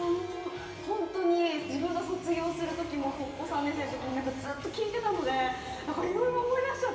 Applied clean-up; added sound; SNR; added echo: none; Harp; 19 dB; reverberation time 2.4 s.